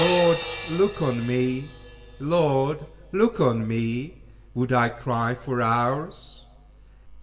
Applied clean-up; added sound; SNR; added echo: none; Crash cymbal; 5 dB; reverberation time 0.8 s.